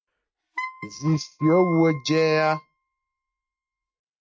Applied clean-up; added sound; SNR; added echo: neural mask model RNNoise.